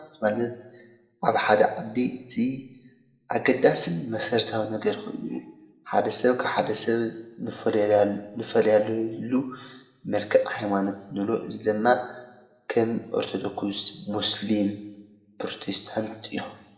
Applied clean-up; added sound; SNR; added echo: none; none; none; reverberation time 0.8 s.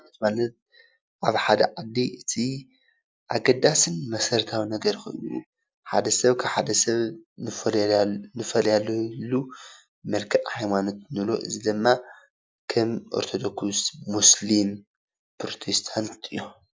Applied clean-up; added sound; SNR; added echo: none; none; none; none.